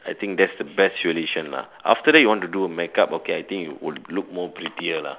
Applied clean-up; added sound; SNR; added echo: none; none; none; none.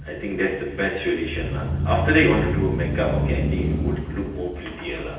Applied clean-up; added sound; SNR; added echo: none; Engine starting / Accelerating, revving, vroom / Motor vehicle (road); 1 dB; reverberation time 0.9 s.